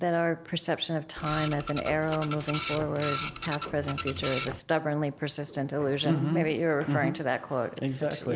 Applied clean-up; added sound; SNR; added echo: none; Printer; 3 dB; none.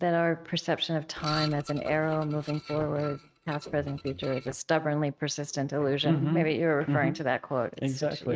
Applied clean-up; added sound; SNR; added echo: neural mask model RNNoise.